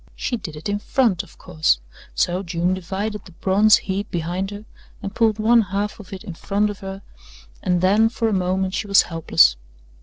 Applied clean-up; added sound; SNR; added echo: neural separator model SepFormer DNS4.